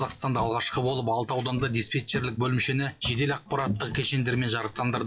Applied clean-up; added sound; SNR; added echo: classical method WPE with log-MMSE.